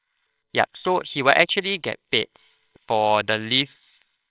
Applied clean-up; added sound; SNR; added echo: neural separator model SepFormer WHAMR!.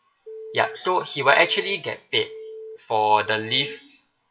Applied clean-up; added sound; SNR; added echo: classical method WPE with log-MMSE.